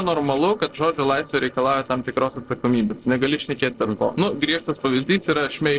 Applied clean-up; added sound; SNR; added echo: neural separator model SepFormer DNS4.